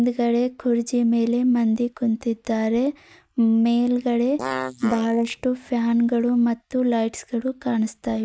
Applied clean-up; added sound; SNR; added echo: neural mask model Resemble Enhance denoiser.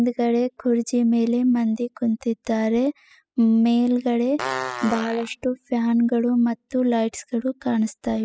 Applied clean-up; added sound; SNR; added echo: classical method spectral subtraction.